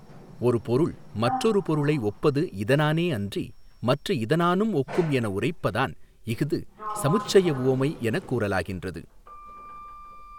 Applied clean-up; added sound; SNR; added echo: none; Sliding door; 15 dB; none.